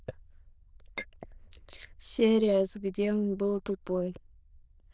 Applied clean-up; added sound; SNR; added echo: neural diffusion model UNIVERSE++.